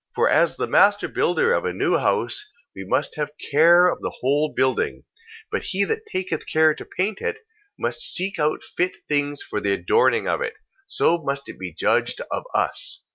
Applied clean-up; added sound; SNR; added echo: none; none; none; none.